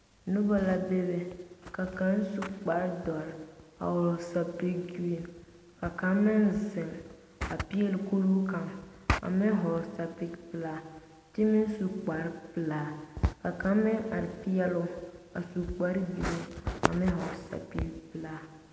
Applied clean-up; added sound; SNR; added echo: none; none; none; none.